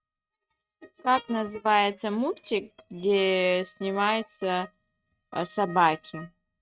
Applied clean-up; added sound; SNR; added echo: neural mask model RNNoise.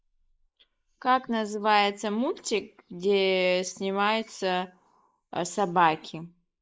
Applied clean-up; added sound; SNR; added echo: neural mask model Resemble Enhance denoiser.